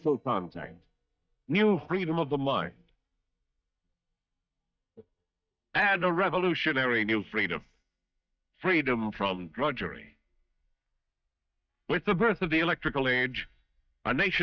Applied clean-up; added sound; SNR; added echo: neural mask model DeepFilterNet 3.